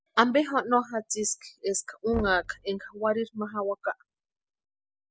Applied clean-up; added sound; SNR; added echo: none; Knock; 15 dB; none.